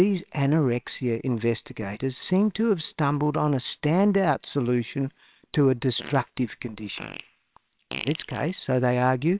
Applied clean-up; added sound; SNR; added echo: neural separator model SepFormer WHAMR!.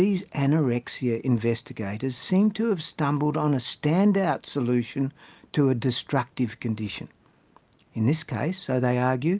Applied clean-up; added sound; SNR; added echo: none; none; none; none.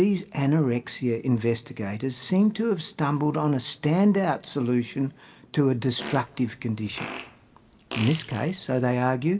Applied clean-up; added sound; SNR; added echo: none; Fart; 15 dB; reverberation time 1.1 s.